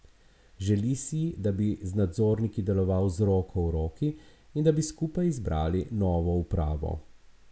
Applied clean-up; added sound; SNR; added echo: none; none; none; none.